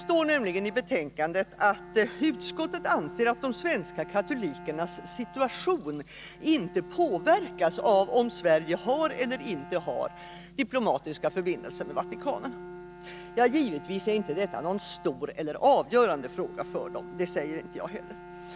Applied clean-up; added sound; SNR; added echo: none; Bowed string instrument; 15 dB; none.